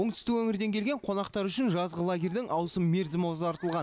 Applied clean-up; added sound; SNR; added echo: none; none; none; none.